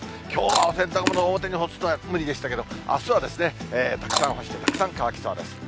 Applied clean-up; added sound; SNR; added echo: none; Chewing, mastication; 4 dB; none.